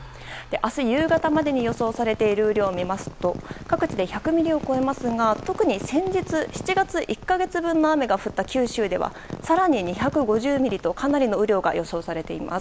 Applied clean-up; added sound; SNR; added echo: none; none; none; none.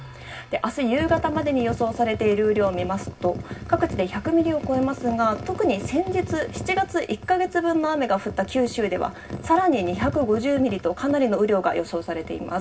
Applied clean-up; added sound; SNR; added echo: none; none; none; reverberation time 0.4 s.